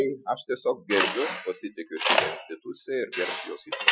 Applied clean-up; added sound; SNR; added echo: classical method Wiener filter.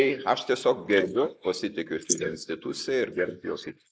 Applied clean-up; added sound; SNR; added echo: neural mask model Resemble Enhance denoiser.